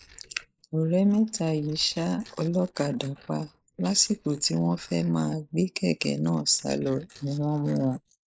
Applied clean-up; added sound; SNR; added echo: neural mask model Resemble Enhance denoiser.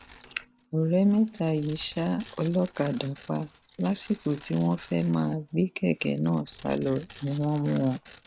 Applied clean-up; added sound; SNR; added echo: none; Tearing; 19 dB; none.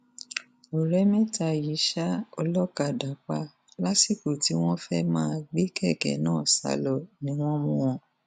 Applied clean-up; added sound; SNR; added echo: none; none; none; none.